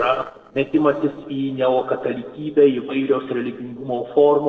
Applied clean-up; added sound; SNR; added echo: neural separator model SepFormer DNS4.